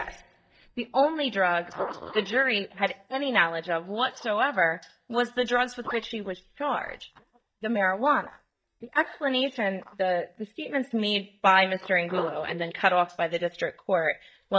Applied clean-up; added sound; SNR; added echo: neural mask model DeepFilterNet 3.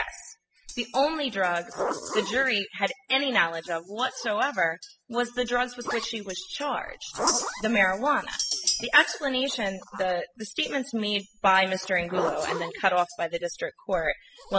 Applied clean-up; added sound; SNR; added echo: classical method spectral subtraction.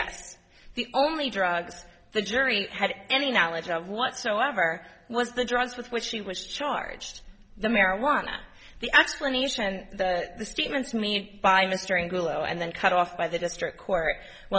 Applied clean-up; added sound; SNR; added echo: none; none; none; none.